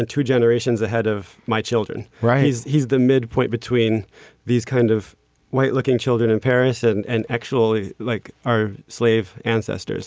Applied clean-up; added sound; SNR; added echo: none; none; none; none.